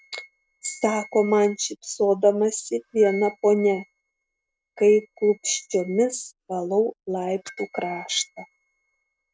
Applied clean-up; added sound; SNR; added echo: neural mask model RNNoise.